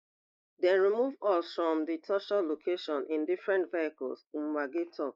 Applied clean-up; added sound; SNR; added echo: neural mask model Resemble Enhance denoiser.